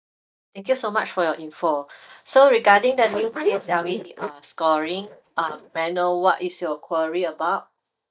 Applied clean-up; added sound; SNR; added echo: neural mask model DeepFilterNet 3.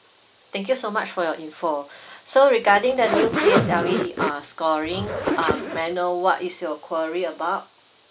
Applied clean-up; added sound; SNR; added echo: none; Zipper (clothing); 1 dB; none.